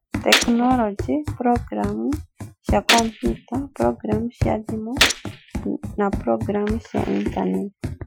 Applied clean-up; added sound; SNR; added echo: classical method Wiener filter.